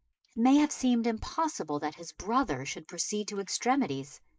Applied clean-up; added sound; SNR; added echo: neural mask model Resemble Enhance denoiser.